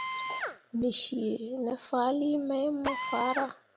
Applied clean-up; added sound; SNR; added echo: none; Drill; 8 dB; none.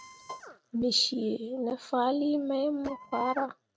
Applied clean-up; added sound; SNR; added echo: neural mask model RNNoise.